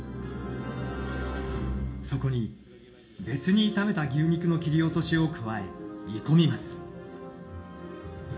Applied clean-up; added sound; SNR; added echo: none; none; none; reverberation time 0.4 s.